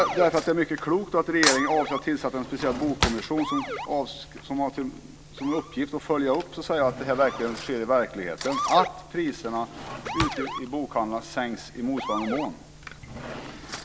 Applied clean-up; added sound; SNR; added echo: none; Motor vehicle (road) / Siren + Cutlery, silverware / Drawer open or close; 7 dB; none.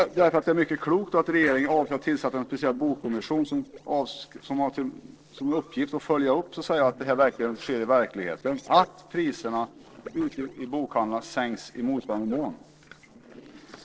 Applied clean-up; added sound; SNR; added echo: neural separator model SepFormer DNS4.